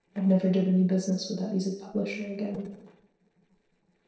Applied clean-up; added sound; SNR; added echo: neural separator model SepFormer DNS4.